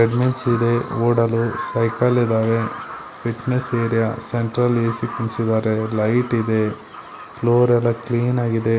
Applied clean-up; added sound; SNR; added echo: none; Bird vocalization, bird call, bird song; 14 dB; none.